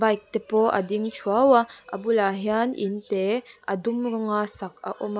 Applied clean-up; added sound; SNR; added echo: none; none; none; none.